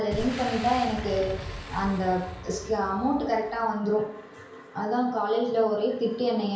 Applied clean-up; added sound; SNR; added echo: none; Boom; 13 dB; reverberation time 0.5 s.